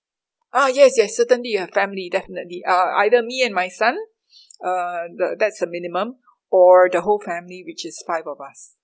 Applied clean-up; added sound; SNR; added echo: none; none; none; none.